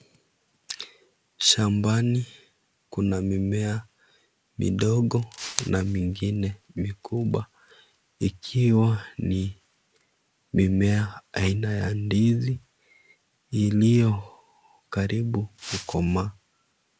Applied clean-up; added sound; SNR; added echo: none; none; none; none.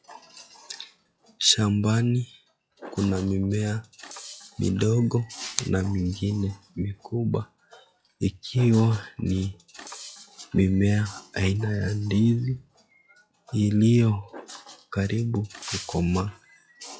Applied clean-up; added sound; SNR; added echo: classical method log-MMSE.